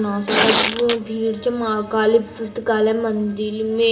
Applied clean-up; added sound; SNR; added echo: none; Tearing; 0 dB; reverberation time 1.6 s.